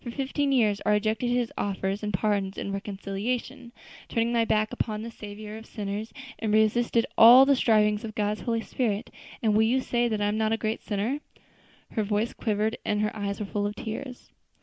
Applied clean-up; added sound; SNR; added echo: none; none; none; none.